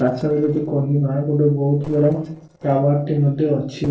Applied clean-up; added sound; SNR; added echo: neural separator model SepFormer DNS4.